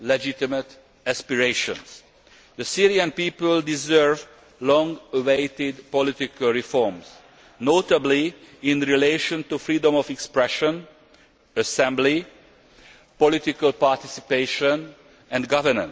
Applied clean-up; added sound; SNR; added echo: none; none; none; none.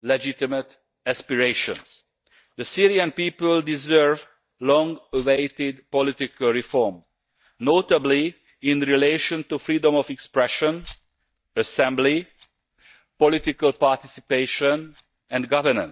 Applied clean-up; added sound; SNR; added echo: neural mask model DeepFilterNet 3.